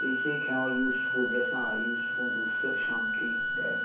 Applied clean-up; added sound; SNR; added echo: none; Organ; -4 dB; reverberation time 0.6 s.